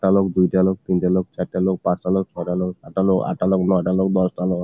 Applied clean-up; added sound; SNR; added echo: none; none; none; none.